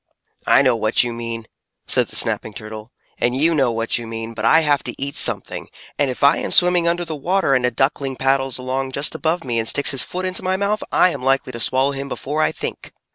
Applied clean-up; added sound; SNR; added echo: none; none; none; none.